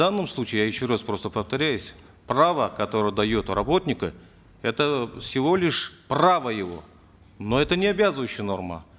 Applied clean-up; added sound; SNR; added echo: none; none; none; none.